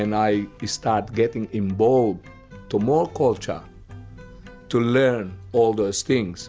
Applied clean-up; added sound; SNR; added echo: none; none; none; none.